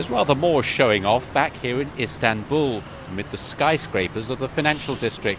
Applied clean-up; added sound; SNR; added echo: none; none; none; none.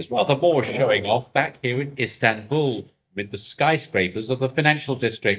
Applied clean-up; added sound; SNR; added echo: neural mask model DeepFilterNet 3.